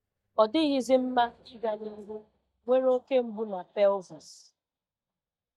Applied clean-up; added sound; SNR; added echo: neural mask model DeepFilterNet 3.